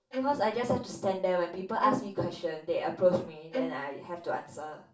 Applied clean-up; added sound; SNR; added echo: none; Bowed string instrument; 7 dB; reverberation time 0.3 s.